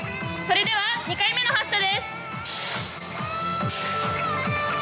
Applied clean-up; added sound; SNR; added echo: none; none; none; none.